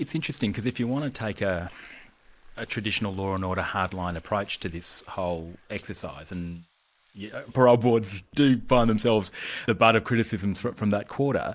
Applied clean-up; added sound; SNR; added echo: neural mask model Resemble Enhance denoiser.